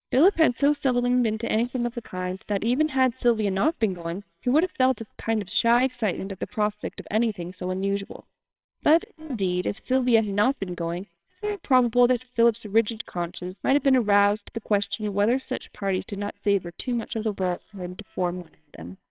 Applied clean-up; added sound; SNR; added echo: neural separator model SepFormer WHAMR!.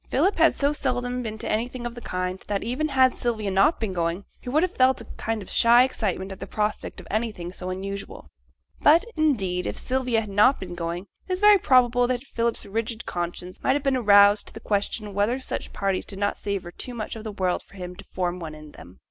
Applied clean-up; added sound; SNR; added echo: none; none; none; none.